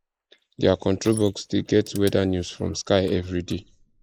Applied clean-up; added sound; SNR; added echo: neural mask model Resemble Enhance denoiser.